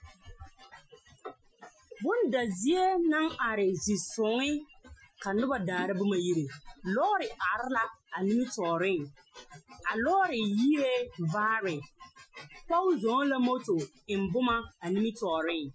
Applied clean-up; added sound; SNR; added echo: classical method Wiener filter.